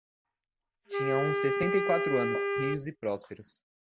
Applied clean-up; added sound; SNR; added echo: none; Wind instrument, woodwind instrument; -2 dB; none.